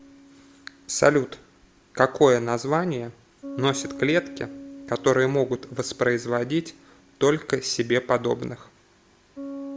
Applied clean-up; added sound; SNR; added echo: none; Bass guitar; 17 dB; none.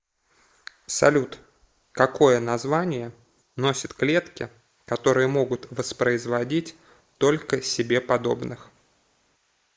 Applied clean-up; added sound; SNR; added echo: neural mask model Resemble Enhance denoiser.